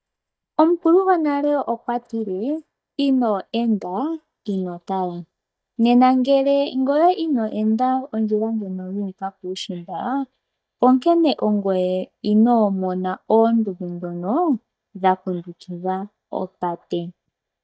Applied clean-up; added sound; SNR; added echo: neural mask model DeepFilterNet 3.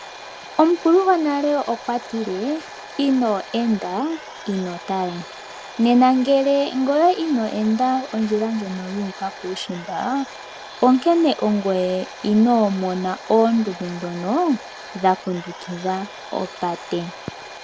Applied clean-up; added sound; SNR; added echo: none; Domestic sounds, home sounds; 16 dB; none.